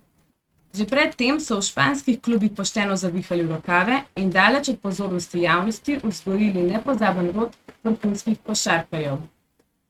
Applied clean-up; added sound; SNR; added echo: neural mask model RNNoise.